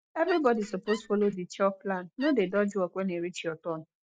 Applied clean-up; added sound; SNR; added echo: none; Wood; 15 dB; none.